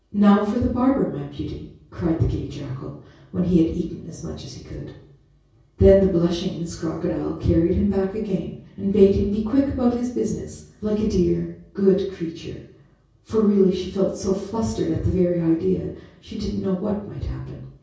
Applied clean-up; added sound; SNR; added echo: none; none; none; reverberation time 0.6 s.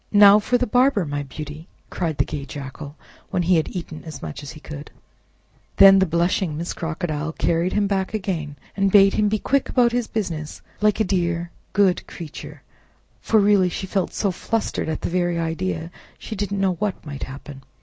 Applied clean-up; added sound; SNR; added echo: none; none; none; none.